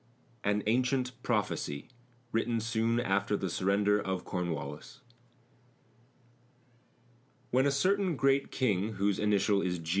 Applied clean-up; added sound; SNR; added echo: none; none; none; none.